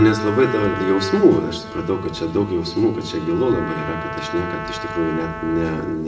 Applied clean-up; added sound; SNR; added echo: none; Trumpet; 11 dB; reverberation time 0.8 s.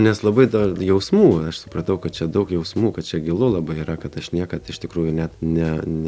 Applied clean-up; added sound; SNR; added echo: none; none; none; none.